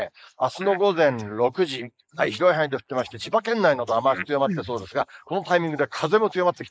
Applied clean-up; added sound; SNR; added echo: neural mask model Resemble Enhance denoiser.